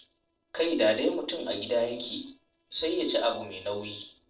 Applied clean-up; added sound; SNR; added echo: neural separator model SepFormer DNS4.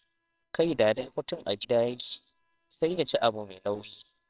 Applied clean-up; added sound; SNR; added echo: neural separator model SepFormer WHAMR!.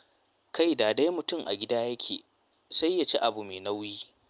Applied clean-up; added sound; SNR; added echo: none; none; none; none.